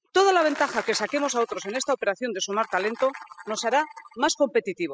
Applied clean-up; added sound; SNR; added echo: classical method spectral subtraction.